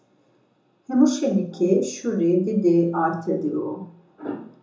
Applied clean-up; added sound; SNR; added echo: none; none; none; reverberation time 0.6 s.